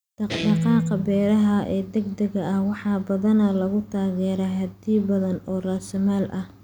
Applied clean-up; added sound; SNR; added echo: none; Guitar; 8 dB; none.